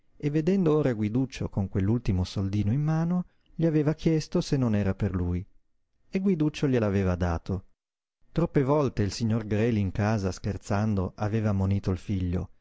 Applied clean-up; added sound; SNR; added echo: none; none; none; none.